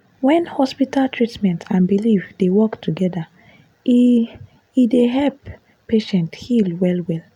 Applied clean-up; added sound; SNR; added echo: none; none; none; none.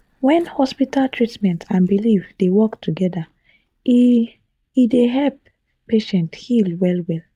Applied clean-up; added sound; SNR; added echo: neural mask model DeepFilterNet 3.